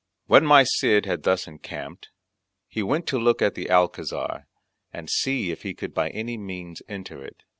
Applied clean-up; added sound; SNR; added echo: none; none; none; none.